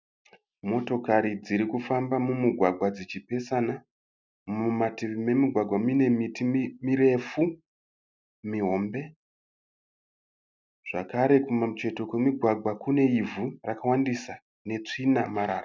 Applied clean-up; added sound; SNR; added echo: none; none; none; none.